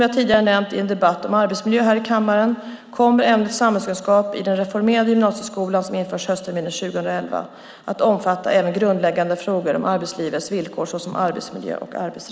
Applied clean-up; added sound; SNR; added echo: none; none; none; none.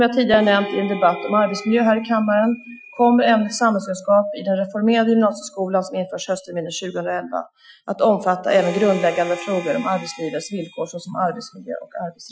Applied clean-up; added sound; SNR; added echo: classical method Wiener filter.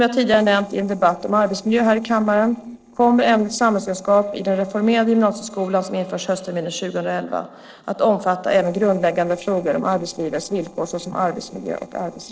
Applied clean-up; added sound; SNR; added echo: neural separator model SepFormer DNS4.